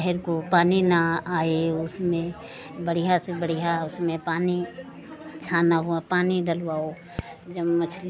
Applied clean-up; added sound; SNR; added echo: none; none; none; none.